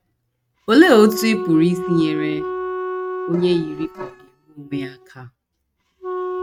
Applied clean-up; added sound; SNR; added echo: neural mask model RNNoise.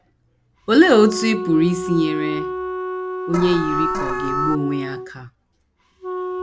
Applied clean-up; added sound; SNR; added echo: none; Wind instrument, woodwind instrument + Alarm; 6 dB; none.